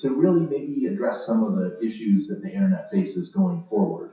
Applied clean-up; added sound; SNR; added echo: classical method WPE with log-MMSE.